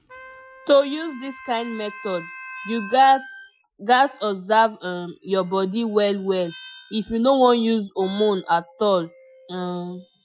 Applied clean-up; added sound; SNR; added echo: classical method Wiener filter.